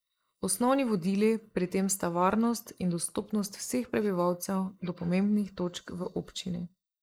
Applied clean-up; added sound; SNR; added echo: neural mask model Resemble Enhance denoiser.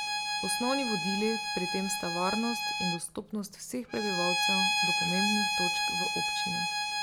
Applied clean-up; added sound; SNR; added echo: none; Bowed string instrument; -3 dB; none.